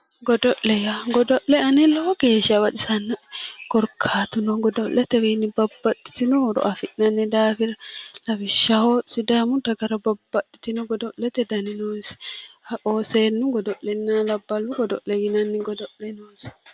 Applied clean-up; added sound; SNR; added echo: none; none; none; none.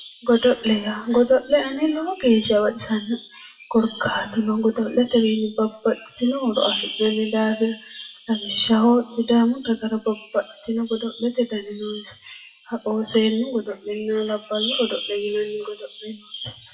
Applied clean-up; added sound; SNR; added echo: classical method WPE with log-MMSE.